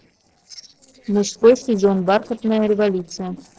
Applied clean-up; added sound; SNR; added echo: neural separator model SepFormer DNS4.